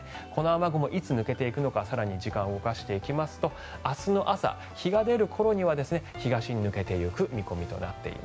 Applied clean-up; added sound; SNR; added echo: none; none; none; none.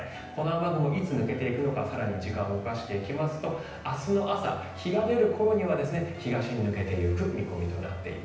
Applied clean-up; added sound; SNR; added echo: none; none; none; reverberation time 0.9 s.